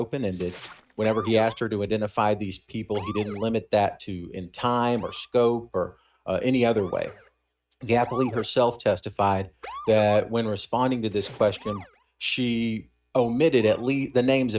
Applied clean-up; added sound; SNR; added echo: neural mask model RNNoise.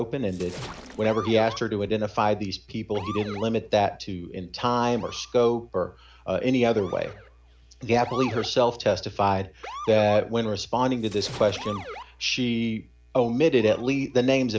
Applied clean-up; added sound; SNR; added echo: none; Motor vehicle (road) / Siren + Splash, splatter; 17 dB; none.